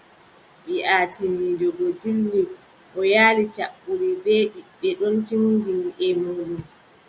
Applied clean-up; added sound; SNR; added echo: none; none; none; none.